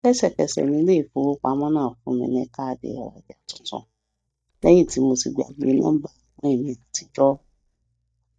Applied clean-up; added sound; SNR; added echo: neural mask model DeepFilterNet 3.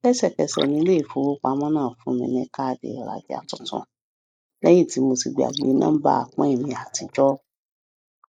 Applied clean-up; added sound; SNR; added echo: neural mask model Resemble Enhance denoiser.